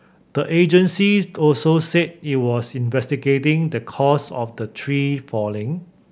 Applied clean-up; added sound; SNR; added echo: none; none; none; none.